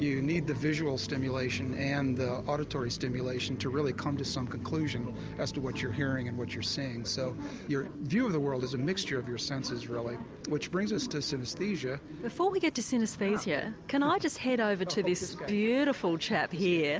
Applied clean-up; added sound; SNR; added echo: none; none; none; none.